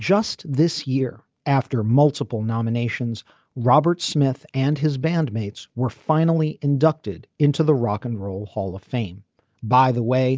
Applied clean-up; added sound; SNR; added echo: none; none; none; none.